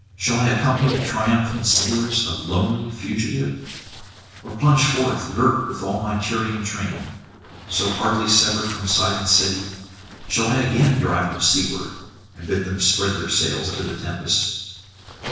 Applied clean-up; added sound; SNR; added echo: neural separator model SepFormer DNS4.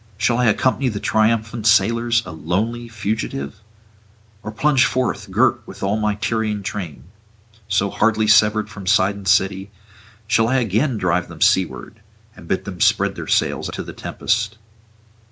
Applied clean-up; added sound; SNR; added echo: none; none; none; none.